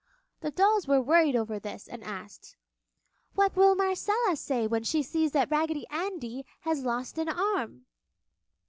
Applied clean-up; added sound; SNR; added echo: none; none; none; none.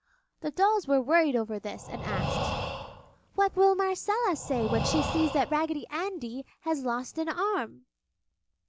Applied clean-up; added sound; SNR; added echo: none; Breathing; 6 dB; none.